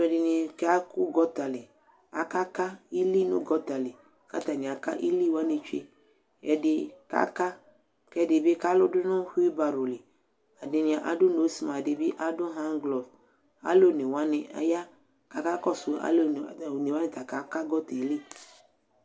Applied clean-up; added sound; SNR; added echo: none; none; none; none.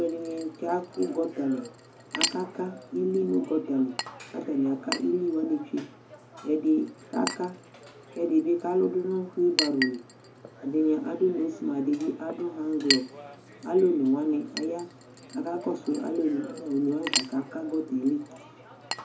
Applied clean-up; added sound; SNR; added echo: none; Chink, clink; 9 dB; reverberation time 0.3 s.